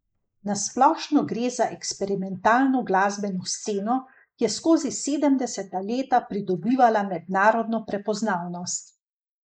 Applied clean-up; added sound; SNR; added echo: neural mask model Resemble Enhance denoiser.